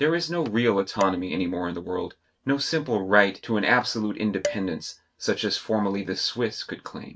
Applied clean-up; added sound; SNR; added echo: neural mask model RNNoise.